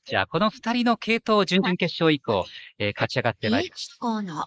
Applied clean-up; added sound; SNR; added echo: neural mask model Resemble Enhance denoiser.